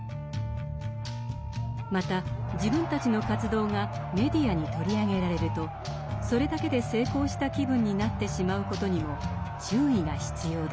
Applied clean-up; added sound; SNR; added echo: none; none; none; none.